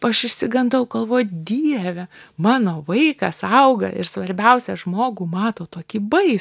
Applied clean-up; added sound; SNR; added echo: none; none; none; none.